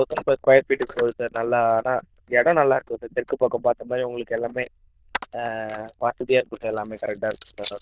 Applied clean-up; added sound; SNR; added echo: neural diffusion model UNIVERSE++.